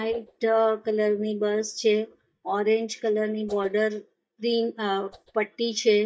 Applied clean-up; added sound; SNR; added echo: neural mask model DeepFilterNet 3.